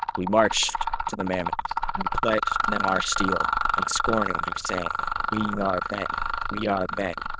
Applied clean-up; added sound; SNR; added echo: neural diffusion model UNIVERSE++.